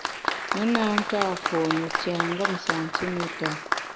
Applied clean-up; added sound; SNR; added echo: none; Applause; 1 dB; none.